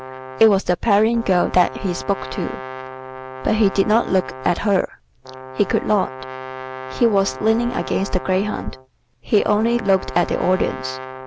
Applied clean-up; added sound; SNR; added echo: none; Brass instrument; 13 dB; none.